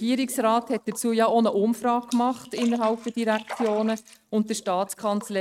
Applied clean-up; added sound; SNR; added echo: neural mask model RNNoise.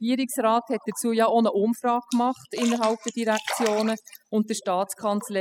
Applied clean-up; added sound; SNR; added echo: classical method spectral subtraction.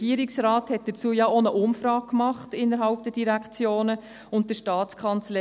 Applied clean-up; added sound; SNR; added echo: none; none; none; none.